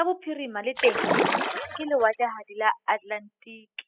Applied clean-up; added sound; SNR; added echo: classical method spectral subtraction.